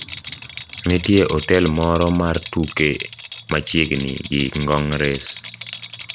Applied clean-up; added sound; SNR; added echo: none; Rattle; 12 dB; none.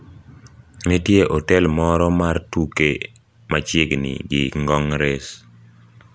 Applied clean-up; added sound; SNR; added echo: none; none; none; none.